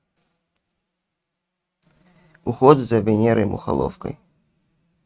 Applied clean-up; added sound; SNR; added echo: neural mask model RNNoise.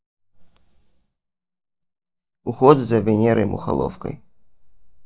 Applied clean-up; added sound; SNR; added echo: neural mask model DeepFilterNet 3.